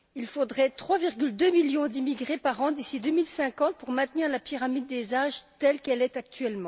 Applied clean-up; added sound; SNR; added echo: none; none; none; none.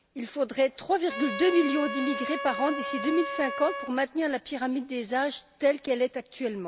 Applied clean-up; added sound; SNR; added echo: none; Trumpet; 7 dB; none.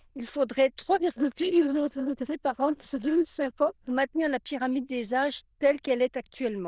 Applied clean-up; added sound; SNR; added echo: neural diffusion model UNIVERSE++.